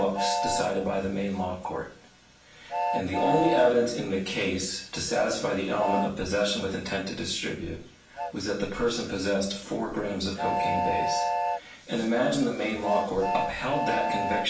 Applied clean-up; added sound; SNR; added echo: none; Train; 4 dB; reverberation time 0.4 s.